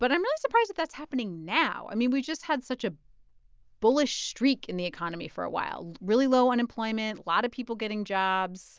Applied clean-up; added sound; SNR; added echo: none; none; none; none.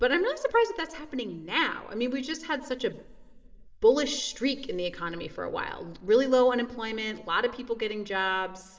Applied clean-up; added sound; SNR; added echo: none; none; none; reverberation time 1.8 s.